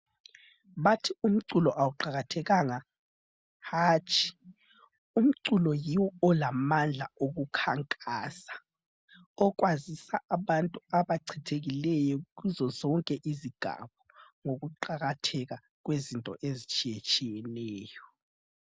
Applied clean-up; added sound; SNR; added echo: none; none; none; none.